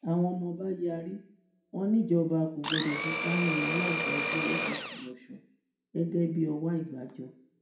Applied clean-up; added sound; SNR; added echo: none; Domestic sounds, home sounds; 1 dB; reverberation time 0.5 s.